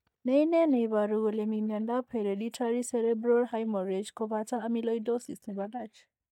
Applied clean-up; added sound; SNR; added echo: neural mask model DeepFilterNet 3.